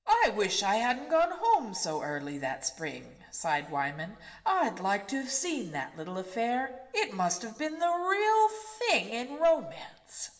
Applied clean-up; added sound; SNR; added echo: none; none; none; reverberation time 1.0 s.